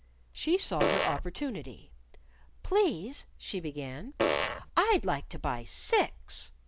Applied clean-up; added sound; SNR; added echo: none; Fart; -3 dB; none.